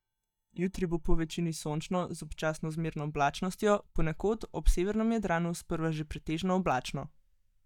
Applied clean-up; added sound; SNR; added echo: neural mask model DeepFilterNet 3.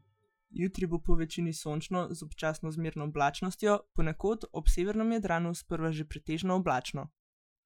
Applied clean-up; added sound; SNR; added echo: classical method Wiener filter.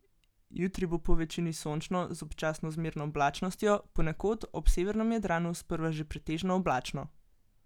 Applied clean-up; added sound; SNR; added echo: none; none; none; none.